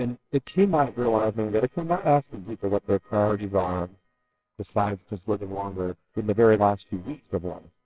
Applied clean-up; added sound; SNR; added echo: neural separator model SepFormer WHAMR!.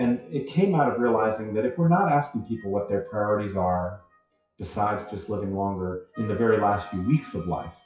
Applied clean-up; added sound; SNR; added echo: classical method WPE with log-MMSE.